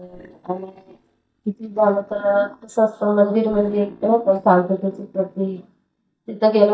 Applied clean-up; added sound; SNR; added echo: neural mask model DeepFilterNet 3.